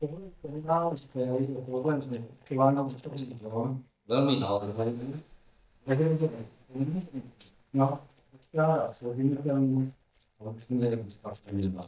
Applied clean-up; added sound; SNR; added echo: neural mask model DeepFilterNet 3.